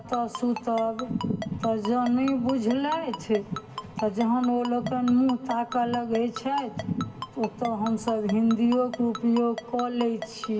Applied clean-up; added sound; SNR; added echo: none; Ringtone; 14 dB; reverberation time 1.6 s.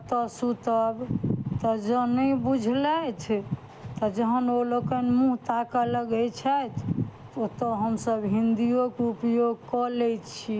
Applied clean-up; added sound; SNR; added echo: none; none; none; none.